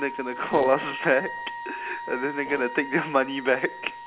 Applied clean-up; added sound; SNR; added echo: none; Wind instrument, woodwind instrument; 10 dB; none.